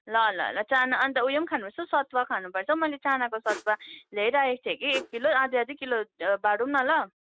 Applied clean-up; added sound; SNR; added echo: neural mask model RNNoise.